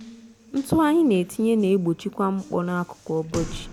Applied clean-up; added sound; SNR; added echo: none; Water tap, faucet; 17 dB; none.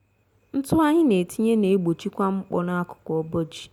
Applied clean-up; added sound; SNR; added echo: none; none; none; none.